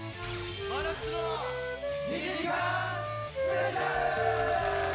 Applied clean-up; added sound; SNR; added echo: none; Wind instrument, woodwind instrument; 3 dB; none.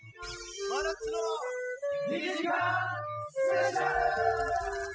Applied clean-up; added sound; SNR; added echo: classical method spectral subtraction.